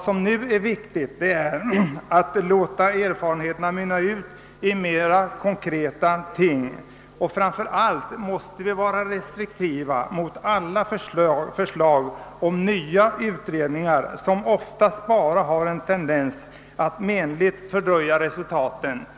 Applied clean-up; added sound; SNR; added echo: none; none; none; none.